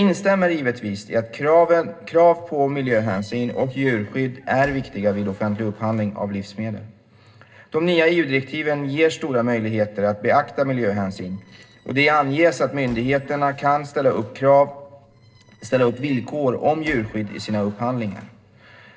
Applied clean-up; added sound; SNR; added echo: neural separator model SepFormer DNS4.